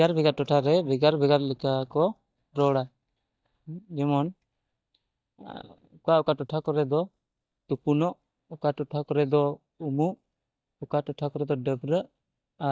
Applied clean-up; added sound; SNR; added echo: neural mask model DeepFilterNet 3.